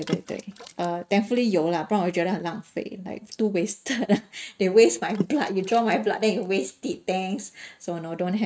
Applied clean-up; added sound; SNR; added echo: neural mask model RNNoise.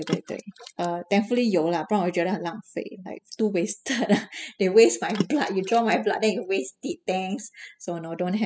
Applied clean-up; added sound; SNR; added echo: classical method spectral subtraction.